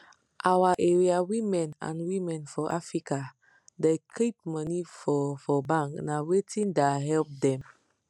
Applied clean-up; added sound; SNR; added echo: none; none; none; none.